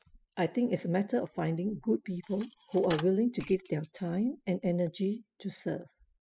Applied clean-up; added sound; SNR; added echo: classical method spectral subtraction.